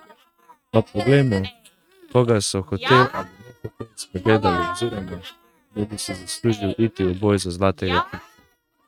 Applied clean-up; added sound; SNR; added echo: neural mask model RNNoise.